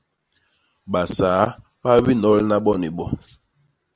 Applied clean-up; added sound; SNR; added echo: none; none; none; none.